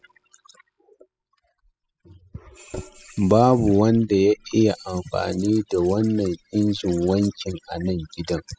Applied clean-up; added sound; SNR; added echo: classical method spectral subtraction.